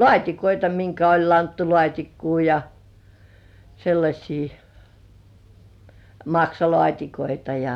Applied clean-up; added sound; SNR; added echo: none; none; none; none.